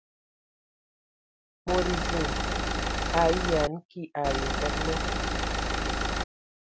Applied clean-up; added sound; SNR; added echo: none; Engine; -4 dB; none.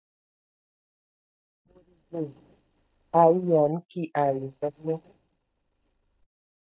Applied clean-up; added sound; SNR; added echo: neural mask model DeepFilterNet 3.